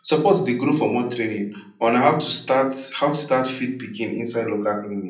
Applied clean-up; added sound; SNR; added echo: none; none; none; reverberation time 0.6 s.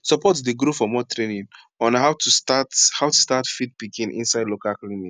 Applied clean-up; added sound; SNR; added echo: none; none; none; none.